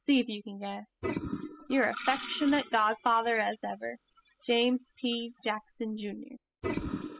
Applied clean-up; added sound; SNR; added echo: classical method spectral subtraction.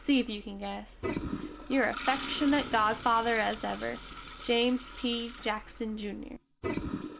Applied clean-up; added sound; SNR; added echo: none; Toilet flush; 9 dB; none.